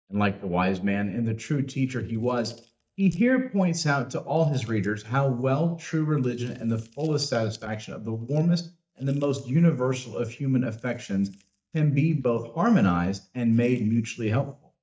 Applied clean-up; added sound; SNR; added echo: neural mask model DeepFilterNet 3.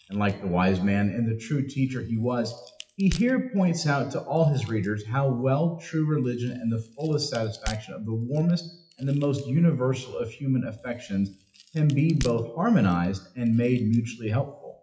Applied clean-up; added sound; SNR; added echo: classical method WPE with log-MMSE.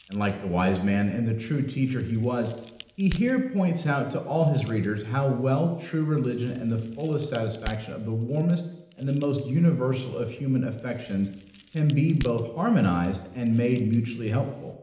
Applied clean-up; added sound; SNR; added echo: none; Crack; 20 dB; reverberation time 0.8 s.